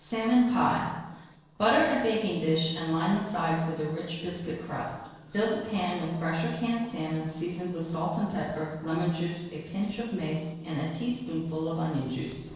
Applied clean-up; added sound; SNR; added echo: neural separator model SepFormer DNS4.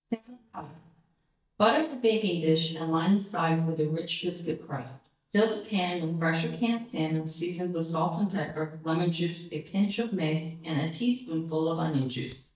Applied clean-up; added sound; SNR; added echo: neural mask model DeepFilterNet 3.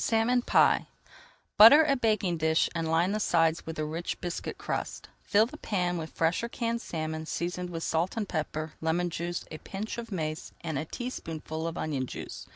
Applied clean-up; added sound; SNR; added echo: none; none; none; none.